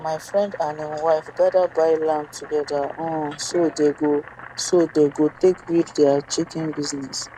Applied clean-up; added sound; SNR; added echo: none; Boiling; 20 dB; none.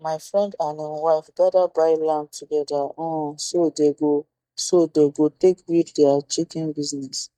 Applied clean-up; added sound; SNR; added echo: neural mask model DeepFilterNet 3.